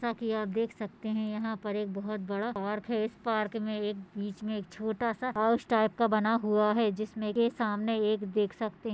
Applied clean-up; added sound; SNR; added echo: none; none; none; none.